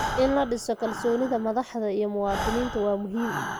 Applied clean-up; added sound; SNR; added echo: none; Breathing; 7 dB; none.